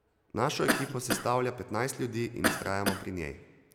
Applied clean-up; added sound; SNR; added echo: none; Cough; 1 dB; none.